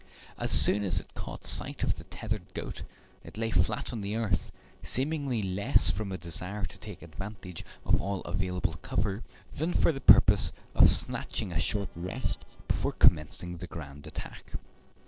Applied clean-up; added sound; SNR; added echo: neural separator model SepFormer DNS4.